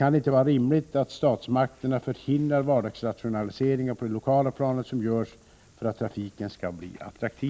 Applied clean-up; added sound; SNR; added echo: none; none; none; none.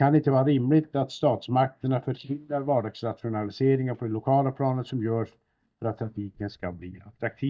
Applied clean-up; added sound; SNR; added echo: neural mask model DeepFilterNet 3.